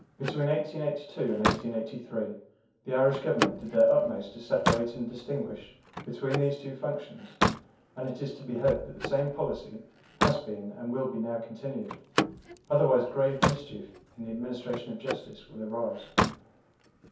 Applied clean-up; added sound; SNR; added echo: none; Slam; 4 dB; reverberation time 0.6 s.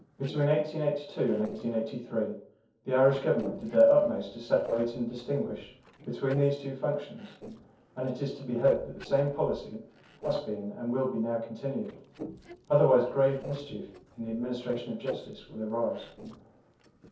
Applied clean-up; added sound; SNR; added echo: neural separator model SepFormer DNS4.